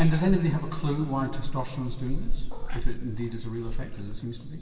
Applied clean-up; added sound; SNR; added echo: none; Meow / Purr; -1 dB; reverberation time 2.6 s.